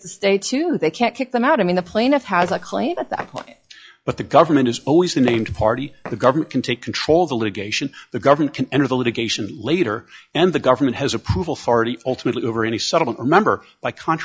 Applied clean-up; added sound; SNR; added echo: classical method log-MMSE.